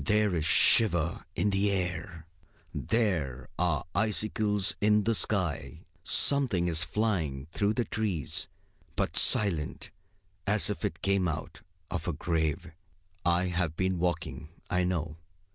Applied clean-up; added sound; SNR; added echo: none; none; none; none.